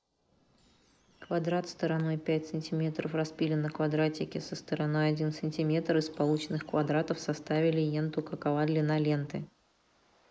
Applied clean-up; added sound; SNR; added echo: neural mask model Resemble Enhance denoiser.